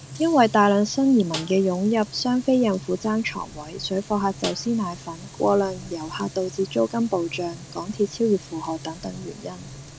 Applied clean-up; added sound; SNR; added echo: none; Snare drum + Frying (food); 16 dB; none.